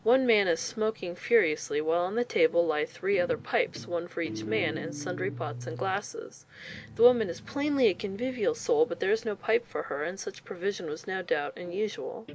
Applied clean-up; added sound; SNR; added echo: none; Guitar; 16 dB; none.